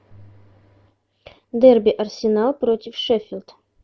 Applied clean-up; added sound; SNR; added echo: none; none; none; none.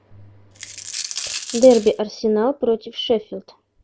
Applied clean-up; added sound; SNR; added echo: none; Coin (dropping); 10 dB; none.